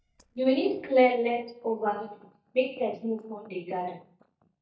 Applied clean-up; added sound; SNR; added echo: neural mask model DeepFilterNet 3.